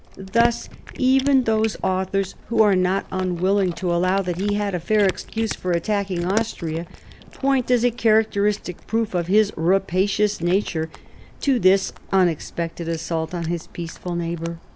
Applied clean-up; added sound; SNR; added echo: none; Cat; 16 dB; none.